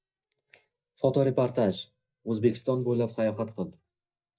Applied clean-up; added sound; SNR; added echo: neural mask model DeepFilterNet 3.